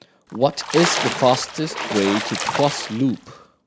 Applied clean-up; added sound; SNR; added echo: none; Splash, splatter; 5 dB; none.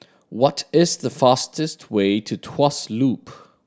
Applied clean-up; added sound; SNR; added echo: none; none; none; none.